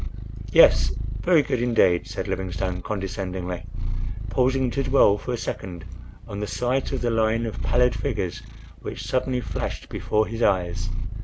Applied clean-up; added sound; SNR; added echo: none; Purr; 4 dB; none.